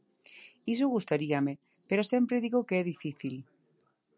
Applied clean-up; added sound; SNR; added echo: none; none; none; none.